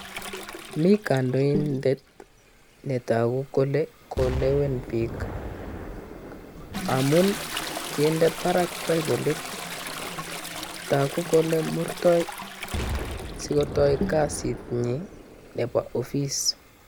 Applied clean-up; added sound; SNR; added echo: none; Toilet flush + Explosion; 8 dB; none.